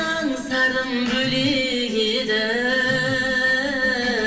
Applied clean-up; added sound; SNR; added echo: none; Telephone; 18 dB; reverberation time 2.4 s.